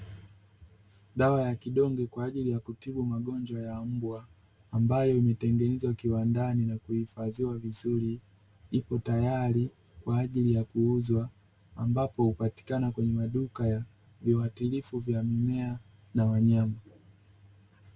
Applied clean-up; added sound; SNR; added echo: none; none; none; none.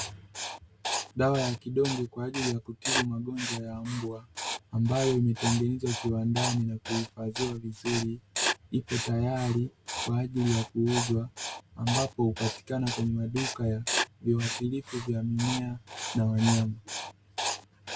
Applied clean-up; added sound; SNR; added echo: none; Writing; 6 dB; none.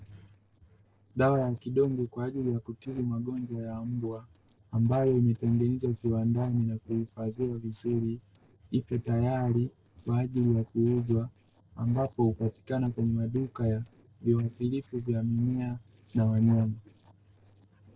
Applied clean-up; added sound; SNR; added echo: neural separator model SepFormer DNS4.